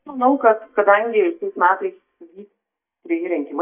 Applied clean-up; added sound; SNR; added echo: neural mask model DeepFilterNet 3.